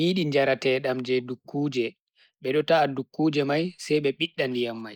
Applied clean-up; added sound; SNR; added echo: neural mask model Resemble Enhance denoiser.